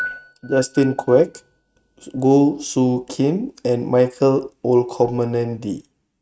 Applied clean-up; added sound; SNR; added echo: neural mask model RNNoise.